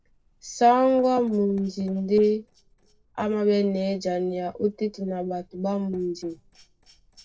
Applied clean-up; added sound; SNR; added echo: neural separator model SepFormer DNS4.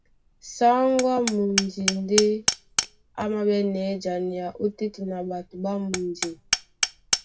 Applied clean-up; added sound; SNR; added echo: none; Hammer; 6 dB; reverberation time 0.2 s.